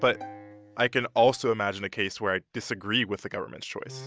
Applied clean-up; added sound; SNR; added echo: none; Bowed string instrument; 19 dB; none.